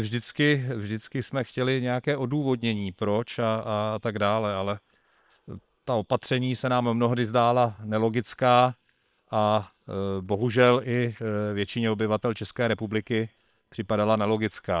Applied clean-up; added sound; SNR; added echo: neural separator model SepFormer WHAM!.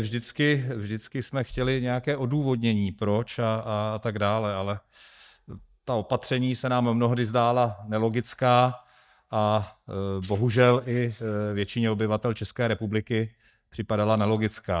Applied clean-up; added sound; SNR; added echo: neural mask model DeepFilterNet 3.